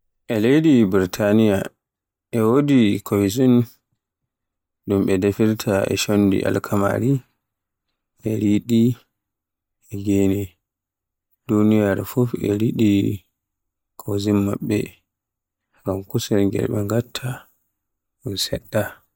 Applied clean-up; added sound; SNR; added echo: neural mask model DeepFilterNet 3.